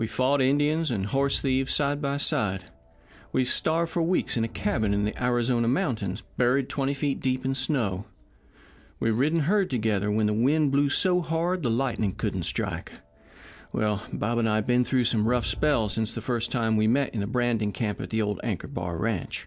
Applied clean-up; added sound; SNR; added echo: none; Crowd; 19 dB; none.